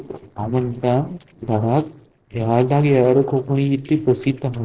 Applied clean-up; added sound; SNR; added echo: neural separator model SepFormer DNS4.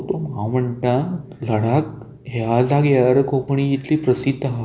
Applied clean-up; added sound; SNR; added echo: none; none; none; none.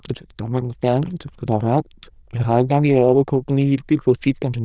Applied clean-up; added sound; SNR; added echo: neural diffusion model UNIVERSE++.